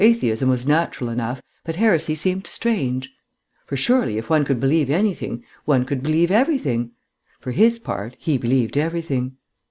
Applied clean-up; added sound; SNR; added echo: none; none; none; none.